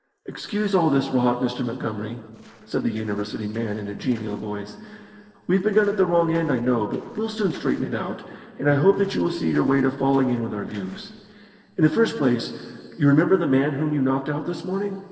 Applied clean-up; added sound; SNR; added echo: neural separator model SepFormer DNS4.